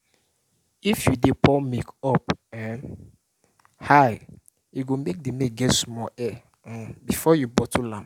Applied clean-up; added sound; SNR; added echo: none; none; none; none.